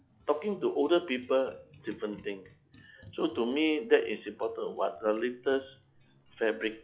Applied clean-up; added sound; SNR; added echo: classical method log-MMSE.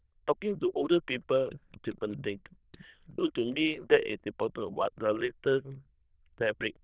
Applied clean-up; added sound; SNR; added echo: neural diffusion model UNIVERSE++.